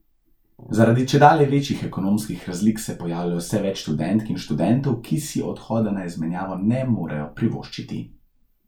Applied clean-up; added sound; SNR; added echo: none; none; none; none.